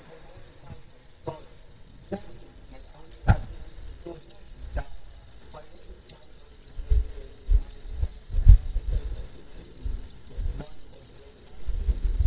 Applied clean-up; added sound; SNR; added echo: neural mask model DeepFilterNet 3.